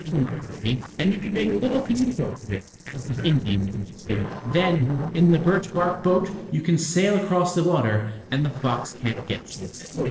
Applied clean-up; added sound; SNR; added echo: neural separator model SepFormer DNS4.